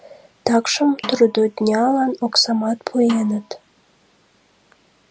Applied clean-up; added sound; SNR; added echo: none; Snare drum; 18 dB; none.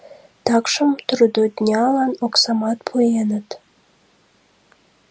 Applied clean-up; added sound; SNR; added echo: none; none; none; none.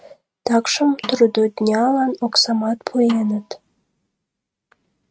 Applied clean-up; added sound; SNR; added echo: neural mask model RNNoise.